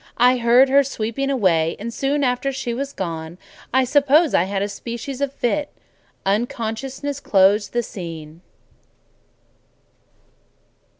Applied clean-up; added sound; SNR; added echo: none; none; none; none.